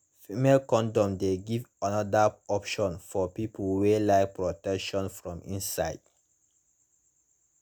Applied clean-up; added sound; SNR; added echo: none; none; none; none.